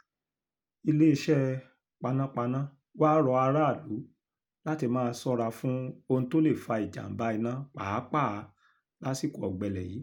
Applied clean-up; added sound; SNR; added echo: none; none; none; none.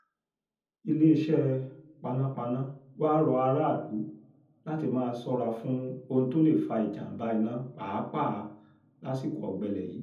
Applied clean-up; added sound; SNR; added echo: none; none; none; reverberation time 0.7 s.